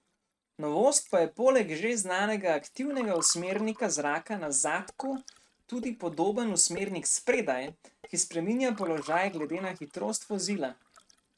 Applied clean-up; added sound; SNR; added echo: neural mask model RNNoise.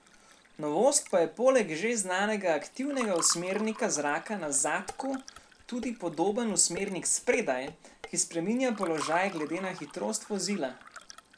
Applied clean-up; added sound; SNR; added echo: none; Fill (with liquid) / Water + Dishes, pots, and pans; 16 dB; none.